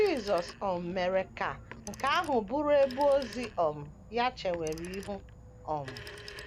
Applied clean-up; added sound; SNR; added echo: none; Insect / Frog + Telephone; 15 dB; none.